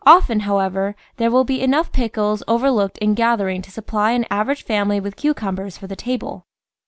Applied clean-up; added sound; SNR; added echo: none; none; none; none.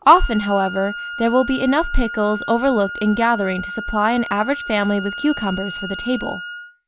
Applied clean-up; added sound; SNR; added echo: none; Wind instrument, woodwind instrument; 11 dB; none.